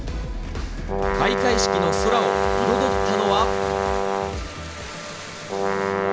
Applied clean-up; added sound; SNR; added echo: none; Brass instrument; -2 dB; none.